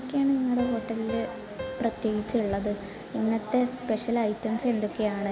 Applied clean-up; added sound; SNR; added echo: none; Piano; 15 dB; none.